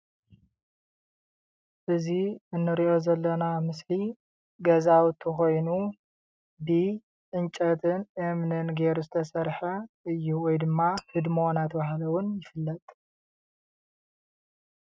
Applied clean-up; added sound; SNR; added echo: neural mask model RNNoise.